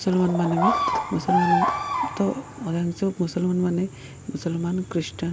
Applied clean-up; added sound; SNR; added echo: none; Bird vocalization, bird call, bird song; 0 dB; none.